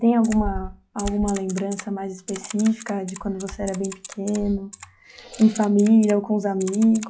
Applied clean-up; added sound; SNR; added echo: classical method log-MMSE.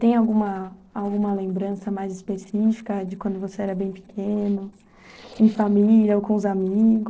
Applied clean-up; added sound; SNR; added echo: neural separator model SepFormer DNS4.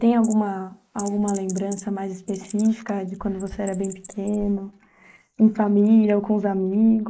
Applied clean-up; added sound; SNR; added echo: neural mask model Resemble Enhance denoiser.